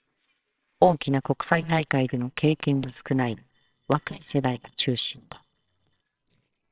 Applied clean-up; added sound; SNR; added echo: neural separator model SepFormer WHAMR!.